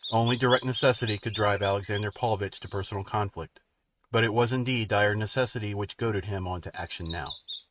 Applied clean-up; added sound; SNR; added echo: neural mask model RNNoise.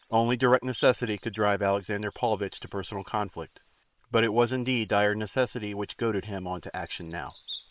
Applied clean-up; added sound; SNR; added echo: neural separator model SepFormer WHAM!.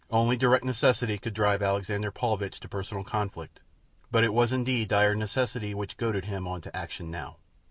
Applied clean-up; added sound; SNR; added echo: none; none; none; none.